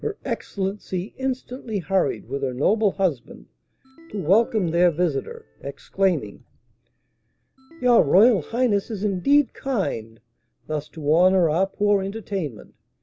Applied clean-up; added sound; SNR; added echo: none; Ringtone; 20 dB; none.